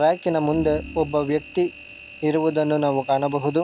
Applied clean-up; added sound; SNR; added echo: none; Organ + Engine; 17 dB; none.